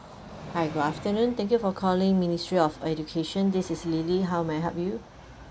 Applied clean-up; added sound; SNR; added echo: none; Train; 17 dB; none.